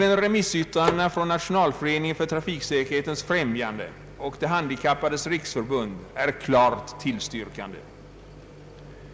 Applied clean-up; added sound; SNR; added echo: none; Microwave oven; 14 dB; none.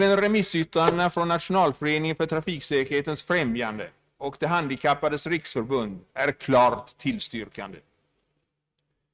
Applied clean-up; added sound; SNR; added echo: neural mask model RNNoise.